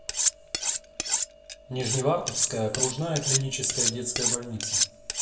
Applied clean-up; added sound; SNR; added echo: none; Cutlery, silverware; -2 dB; reverberation time 0.6 s.